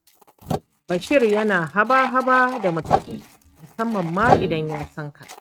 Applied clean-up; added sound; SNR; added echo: neural mask model RNNoise.